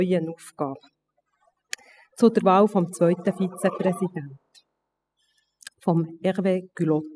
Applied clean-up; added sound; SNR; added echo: classical method spectral subtraction.